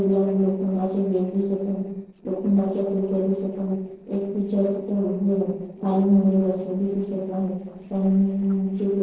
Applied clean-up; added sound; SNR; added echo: neural separator model SepFormer DNS4.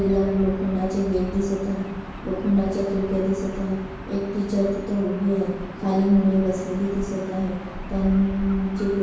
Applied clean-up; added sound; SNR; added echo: none; Gull, seagull / Ocean; 11 dB; reverberation time 1.0 s.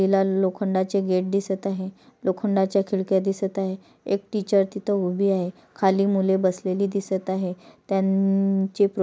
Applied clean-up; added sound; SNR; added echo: none; none; none; none.